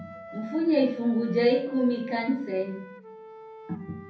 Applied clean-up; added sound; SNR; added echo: none; Wind instrument, woodwind instrument; 17 dB; reverberation time 0.6 s.